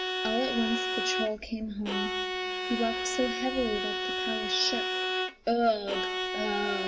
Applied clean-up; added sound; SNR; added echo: none; Bowed string instrument; 1 dB; reverberation time 0.4 s.